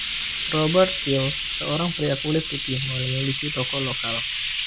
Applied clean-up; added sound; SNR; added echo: none; Frying (food); 0 dB; none.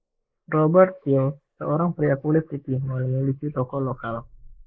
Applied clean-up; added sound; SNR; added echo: neural mask model Resemble Enhance denoiser.